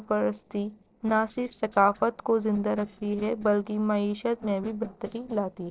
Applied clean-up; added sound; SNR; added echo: neural separator model SepFormer DNS4.